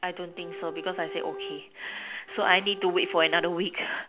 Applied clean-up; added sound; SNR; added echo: none; Bowed string instrument; 12 dB; none.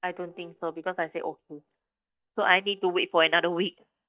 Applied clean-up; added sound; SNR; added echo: neural mask model DeepFilterNet 3.